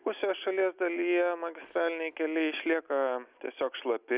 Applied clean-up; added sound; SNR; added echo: none; none; none; none.